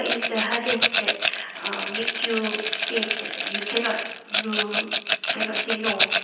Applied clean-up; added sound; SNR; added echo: none; Rattle; -4 dB; reverberation time 0.9 s.